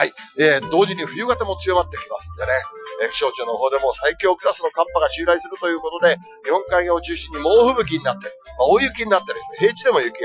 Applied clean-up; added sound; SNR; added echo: classical method Wiener filter.